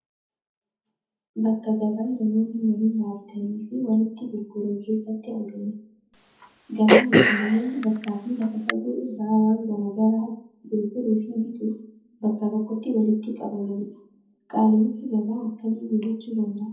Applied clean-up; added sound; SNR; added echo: none; Cough; -2 dB; reverberation time 0.7 s.